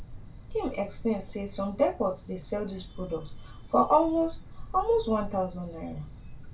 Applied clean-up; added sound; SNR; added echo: none; Cricket; 12 dB; reverberation time 0.2 s.